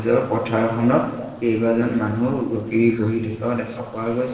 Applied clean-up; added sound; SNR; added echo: neural separator model SepFormer DNS4.